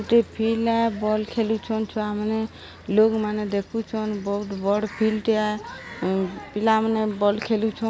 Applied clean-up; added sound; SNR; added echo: none; none; none; none.